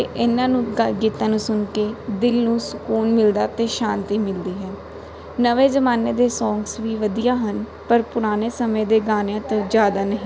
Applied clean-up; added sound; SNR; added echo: none; none; none; none.